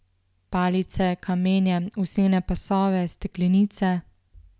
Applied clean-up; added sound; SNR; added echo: none; none; none; none.